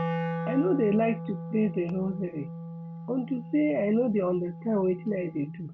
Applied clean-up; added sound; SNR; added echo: none; Wind instrument, woodwind instrument; 8 dB; none.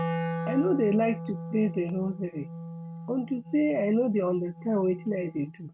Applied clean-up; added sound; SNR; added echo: neural mask model RNNoise.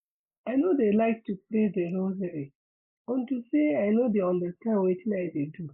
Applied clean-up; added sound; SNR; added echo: neural mask model Resemble Enhance denoiser.